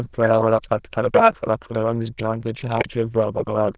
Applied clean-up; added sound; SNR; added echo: neural diffusion model UNIVERSE++.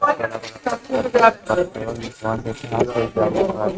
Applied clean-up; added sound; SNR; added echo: neural mask model RNNoise.